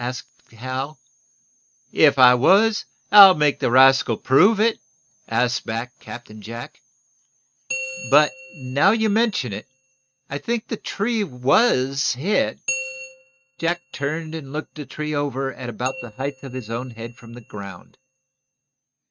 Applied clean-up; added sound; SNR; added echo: neural mask model RNNoise.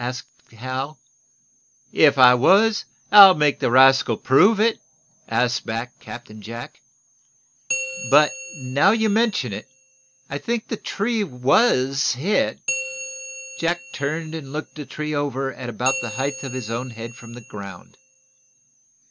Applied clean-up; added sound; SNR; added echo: none; Bell; 11 dB; none.